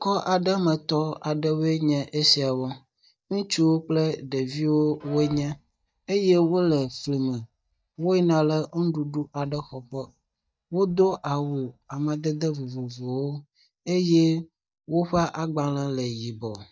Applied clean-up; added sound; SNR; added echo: neural mask model DeepFilterNet 3.